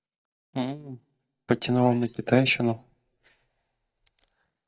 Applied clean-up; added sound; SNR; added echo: neural mask model DeepFilterNet 3.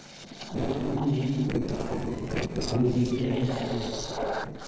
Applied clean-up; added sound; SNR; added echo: neural separator model SepFormer DNS4.